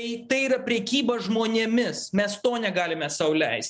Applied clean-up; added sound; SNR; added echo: none; none; none; none.